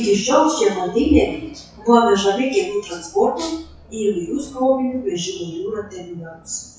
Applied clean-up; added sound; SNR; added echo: classical method WPE with log-MMSE.